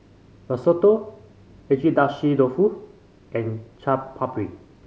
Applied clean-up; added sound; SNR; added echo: none; none; none; none.